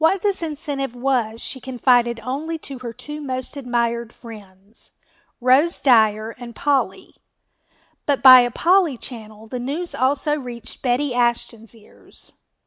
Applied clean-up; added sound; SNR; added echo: none; none; none; none.